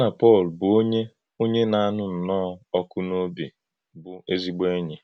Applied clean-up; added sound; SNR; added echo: none; none; none; none.